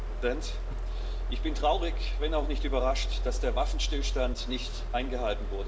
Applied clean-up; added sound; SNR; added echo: none; Mechanisms; -3 dB; reverberation time 0.6 s.